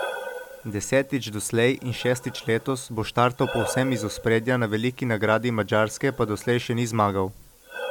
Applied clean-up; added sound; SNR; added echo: none; Breathing; 13 dB; none.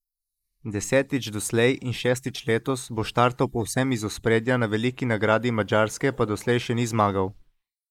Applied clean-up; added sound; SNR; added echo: neural mask model Resemble Enhance denoiser.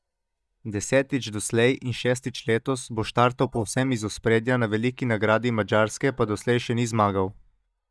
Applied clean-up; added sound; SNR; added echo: neural mask model DeepFilterNet 3.